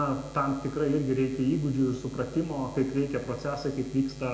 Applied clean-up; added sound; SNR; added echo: none; Buzz; 16 dB; reverberation time 0.9 s.